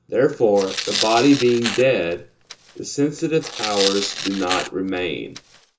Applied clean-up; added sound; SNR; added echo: none; Tearing; 9 dB; reverberation time 0.2 s.